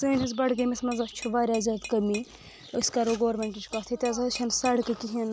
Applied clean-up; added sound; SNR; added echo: none; Tap / Glass; 18 dB; none.